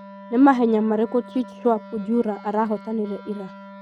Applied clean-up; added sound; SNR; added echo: neural mask model RNNoise.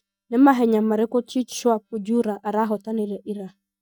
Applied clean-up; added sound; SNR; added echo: neural mask model DeepFilterNet 3.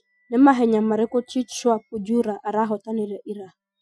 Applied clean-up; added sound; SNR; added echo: classical method Wiener filter.